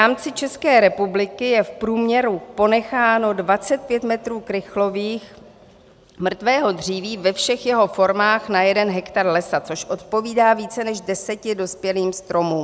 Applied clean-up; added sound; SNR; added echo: none; none; none; none.